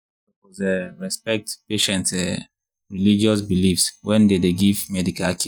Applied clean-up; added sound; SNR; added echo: neural mask model DeepFilterNet 3.